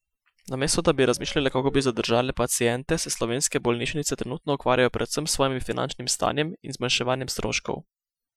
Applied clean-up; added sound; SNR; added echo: classical method Wiener filter.